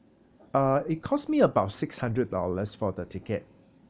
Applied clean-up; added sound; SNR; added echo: none; none; none; none.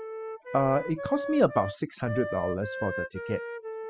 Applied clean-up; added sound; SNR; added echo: classical method spectral subtraction.